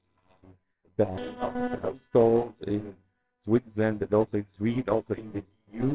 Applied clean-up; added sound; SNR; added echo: neural separator model SepFormer WHAMR!.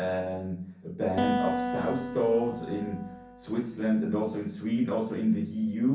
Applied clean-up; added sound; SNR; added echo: none; Acoustic guitar; 5 dB; reverberation time 0.6 s.